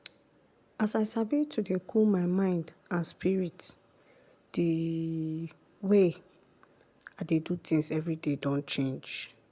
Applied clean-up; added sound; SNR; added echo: none; none; none; none.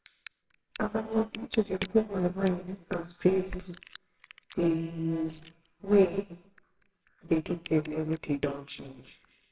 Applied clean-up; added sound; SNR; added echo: neural separator model SepFormer WHAMR!.